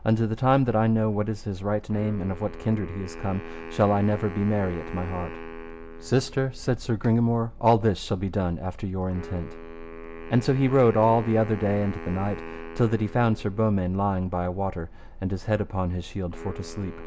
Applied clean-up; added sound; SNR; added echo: none; Wind instrument, woodwind instrument; 17 dB; none.